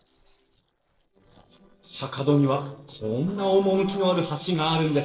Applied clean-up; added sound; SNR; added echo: neural separator model SepFormer DNS4.